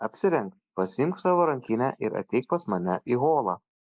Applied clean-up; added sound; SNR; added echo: neural mask model Resemble Enhance denoiser.